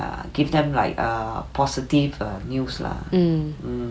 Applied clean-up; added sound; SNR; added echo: none; none; none; none.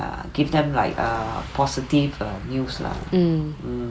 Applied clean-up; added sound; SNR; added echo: none; Car passing by + Mechanisms; 17 dB; none.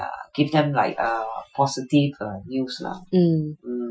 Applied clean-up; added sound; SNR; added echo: classical method Wiener filter.